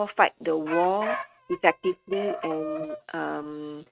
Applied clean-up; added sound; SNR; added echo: neural mask model RNNoise.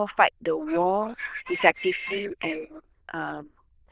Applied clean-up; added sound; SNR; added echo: neural diffusion model UNIVERSE++.